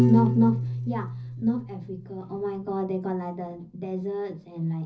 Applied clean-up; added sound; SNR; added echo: none; Piano; 2 dB; reverberation time 0.4 s.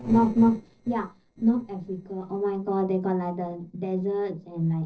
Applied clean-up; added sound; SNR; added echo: neural separator model SepFormer DNS4.